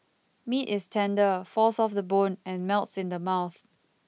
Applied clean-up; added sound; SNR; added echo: none; none; none; none.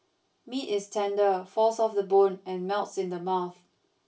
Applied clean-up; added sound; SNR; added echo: none; none; none; reverberation time 0.2 s.